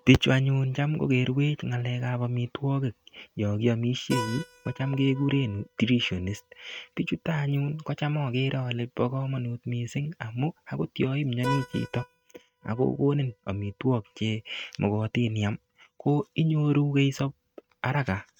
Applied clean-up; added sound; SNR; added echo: neural mask model RNNoise.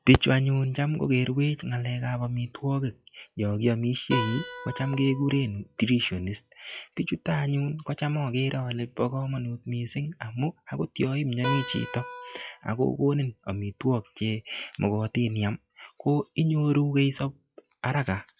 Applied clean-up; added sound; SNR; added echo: classical method log-MMSE.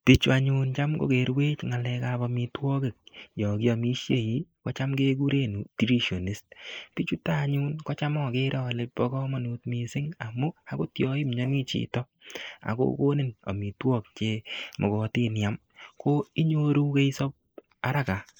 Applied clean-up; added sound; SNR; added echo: neural mask model Resemble Enhance denoiser.